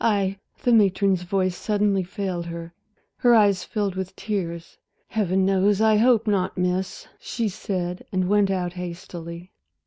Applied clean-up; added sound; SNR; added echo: none; none; none; none.